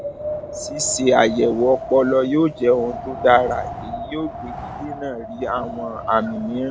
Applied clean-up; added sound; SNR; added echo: none; Wind; 10 dB; none.